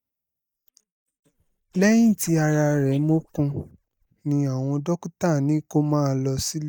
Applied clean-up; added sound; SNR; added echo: neural mask model DeepFilterNet 3.